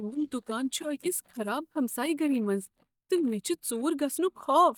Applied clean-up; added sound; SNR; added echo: neural mask model DeepFilterNet 3.